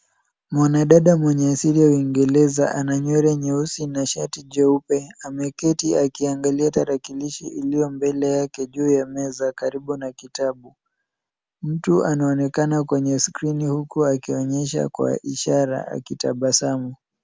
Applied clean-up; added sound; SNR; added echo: none; none; none; none.